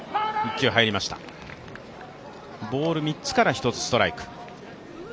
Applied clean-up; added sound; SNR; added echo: none; none; none; none.